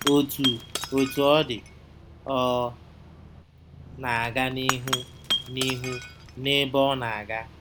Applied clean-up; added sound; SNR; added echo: none; Shatter / Crushing; 8 dB; none.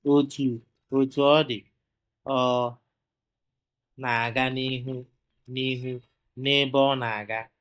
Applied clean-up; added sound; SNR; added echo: neural mask model DeepFilterNet 3.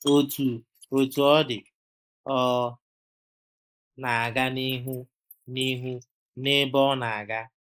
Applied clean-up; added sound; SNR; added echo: neural mask model Resemble Enhance denoiser.